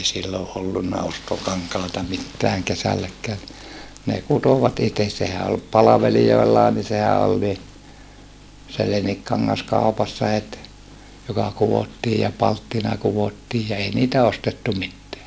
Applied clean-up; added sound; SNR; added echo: none; none; none; none.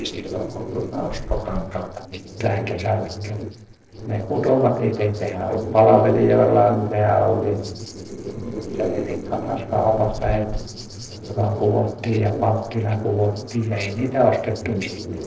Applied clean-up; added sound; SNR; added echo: neural separator model SepFormer DNS4.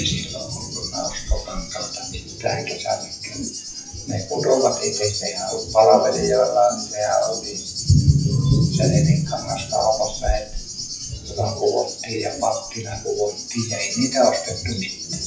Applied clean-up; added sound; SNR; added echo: classical method WPE with log-MMSE.